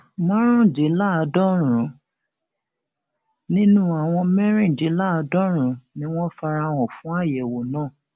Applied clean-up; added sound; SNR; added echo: none; none; none; none.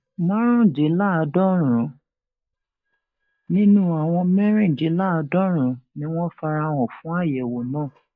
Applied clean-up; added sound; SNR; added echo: neural mask model DeepFilterNet 3.